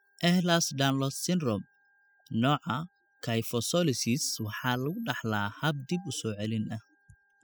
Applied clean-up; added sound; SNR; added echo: classical method spectral subtraction.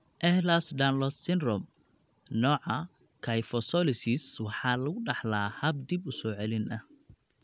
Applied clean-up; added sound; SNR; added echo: none; none; none; none.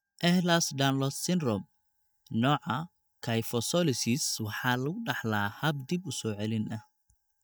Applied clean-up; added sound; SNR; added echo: neural mask model DeepFilterNet 3.